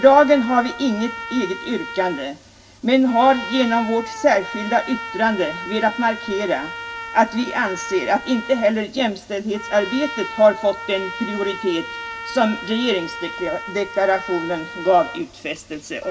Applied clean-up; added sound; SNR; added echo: none; Trumpet; 12 dB; reverberation time 0.2 s.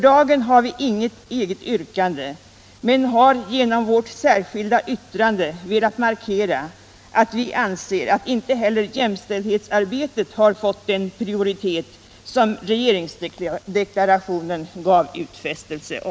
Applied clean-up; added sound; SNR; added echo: none; none; none; none.